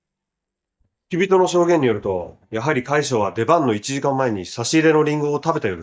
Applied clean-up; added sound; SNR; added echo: neural mask model DeepFilterNet 3.